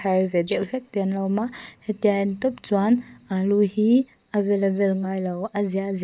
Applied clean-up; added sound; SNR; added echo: neural mask model Resemble Enhance denoiser.